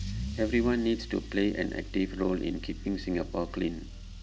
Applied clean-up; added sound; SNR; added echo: none; Engine starting / Accelerating, revving, vroom / Car; 8 dB; none.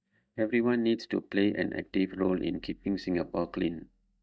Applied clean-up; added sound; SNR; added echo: neural mask model DeepFilterNet 3.